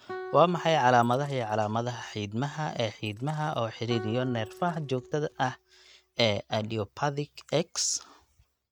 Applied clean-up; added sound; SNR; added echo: neural mask model RNNoise.